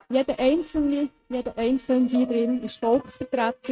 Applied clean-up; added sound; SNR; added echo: neural mask model RNNoise.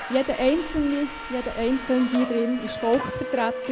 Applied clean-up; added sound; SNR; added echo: none; Subway, metro, underground; 9 dB; none.